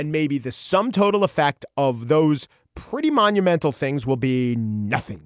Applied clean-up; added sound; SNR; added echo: none; none; none; none.